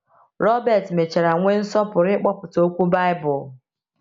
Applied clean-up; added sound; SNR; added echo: none; none; none; none.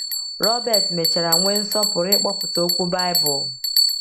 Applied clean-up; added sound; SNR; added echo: none; Bell; -3 dB; none.